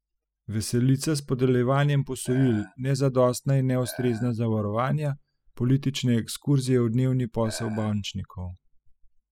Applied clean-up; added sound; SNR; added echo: classical method spectral subtraction.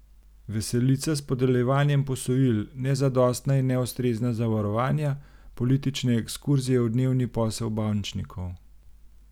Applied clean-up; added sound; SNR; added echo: none; none; none; none.